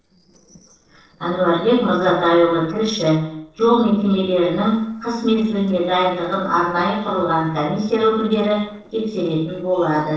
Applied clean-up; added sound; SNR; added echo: neural separator model SepFormer DNS4.